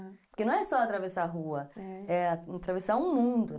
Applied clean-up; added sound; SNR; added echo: neural mask model Resemble Enhance denoiser.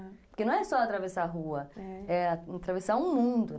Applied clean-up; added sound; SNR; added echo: none; none; none; none.